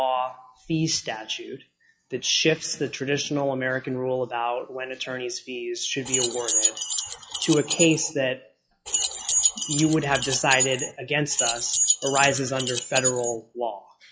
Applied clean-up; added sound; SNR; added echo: classical method log-MMSE.